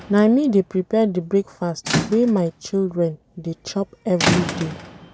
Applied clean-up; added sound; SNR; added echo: none; Squeak / Rattle / Slam; 7 dB; none.